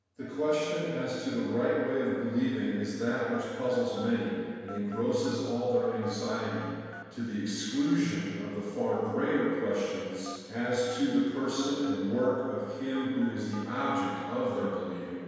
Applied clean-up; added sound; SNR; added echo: none; Telephone; 18 dB; reverberation time 1.9 s.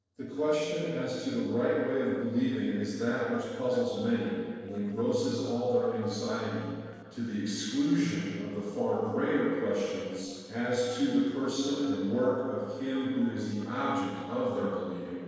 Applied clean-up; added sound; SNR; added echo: neural separator model SepFormer DNS4.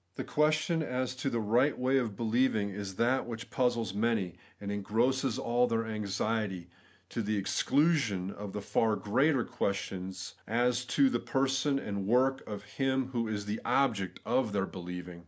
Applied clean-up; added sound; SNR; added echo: none; none; none; none.